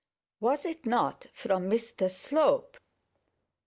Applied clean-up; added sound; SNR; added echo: none; none; none; none.